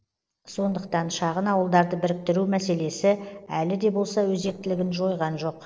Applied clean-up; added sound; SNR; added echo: neural separator model SepFormer DNS4.